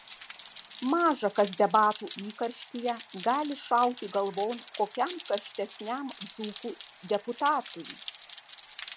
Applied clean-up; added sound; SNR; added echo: none; Rain; 16 dB; none.